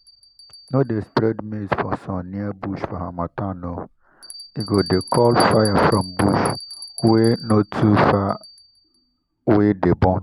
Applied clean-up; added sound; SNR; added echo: none; Bell; 18 dB; none.